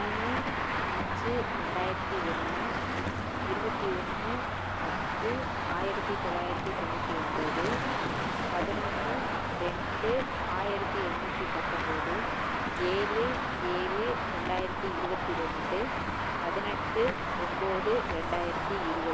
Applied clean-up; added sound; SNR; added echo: none; Traffic noise, roadway noise; -4 dB; none.